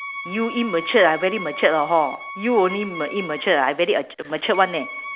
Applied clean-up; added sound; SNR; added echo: none; Wind instrument, woodwind instrument; 12 dB; none.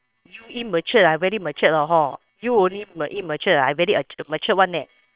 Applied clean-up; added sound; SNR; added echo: neural separator model SepFormer WHAM!.